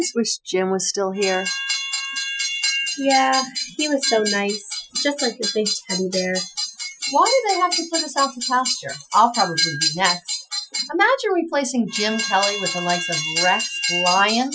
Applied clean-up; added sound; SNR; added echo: classical method Wiener filter.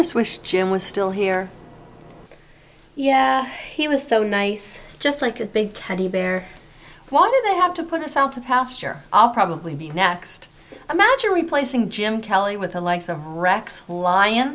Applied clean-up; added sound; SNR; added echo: none; none; none; none.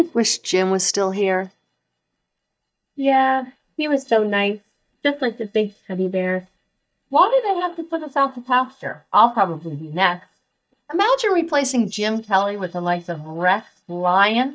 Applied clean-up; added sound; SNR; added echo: neural mask model DeepFilterNet 3.